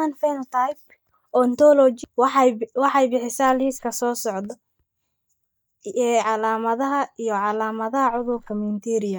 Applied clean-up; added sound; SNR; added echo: neural mask model DeepFilterNet 3.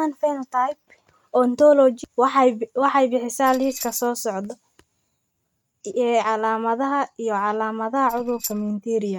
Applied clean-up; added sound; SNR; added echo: neural mask model RNNoise.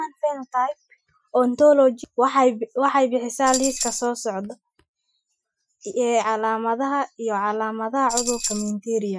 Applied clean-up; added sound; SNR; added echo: classical method Wiener filter.